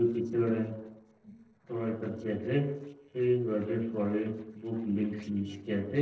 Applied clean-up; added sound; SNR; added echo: neural separator model SepFormer DNS4.